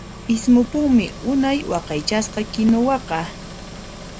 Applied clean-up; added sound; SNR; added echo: none; Engine; 14 dB; none.